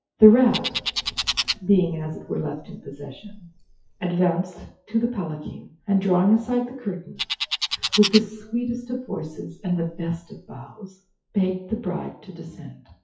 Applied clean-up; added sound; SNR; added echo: classical method WPE with log-MMSE.